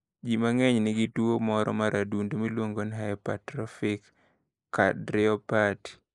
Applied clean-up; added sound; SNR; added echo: neural mask model Resemble Enhance denoiser.